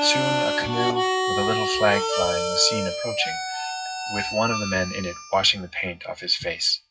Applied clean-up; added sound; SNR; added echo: classical method WPE with log-MMSE.